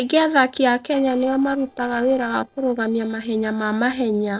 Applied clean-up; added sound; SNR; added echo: neural separator model SepFormer DNS4.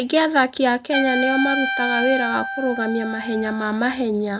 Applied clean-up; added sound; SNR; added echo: none; Trumpet; 6 dB; none.